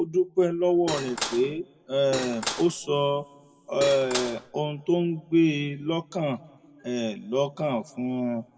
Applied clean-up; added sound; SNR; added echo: none; Cutlery, silverware / Dishes, pots, and pans; 7 dB; reverberation time 1.3 s.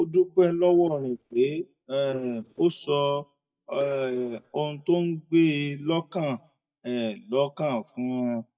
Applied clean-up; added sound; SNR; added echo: neural mask model DeepFilterNet 3.